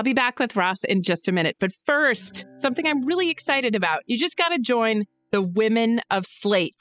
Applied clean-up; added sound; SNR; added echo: classical method spectral subtraction.